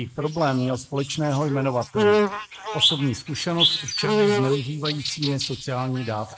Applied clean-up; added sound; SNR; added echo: neural mask model Resemble Enhance denoiser.